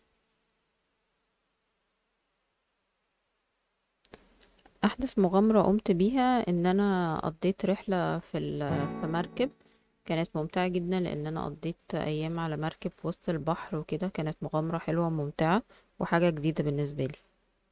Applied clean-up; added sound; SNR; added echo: neural mask model RNNoise.